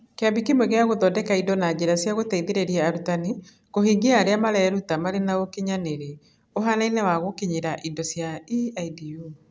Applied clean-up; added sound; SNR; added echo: none; none; none; none.